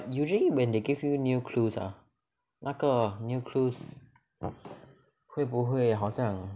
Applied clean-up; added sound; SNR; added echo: none; none; none; none.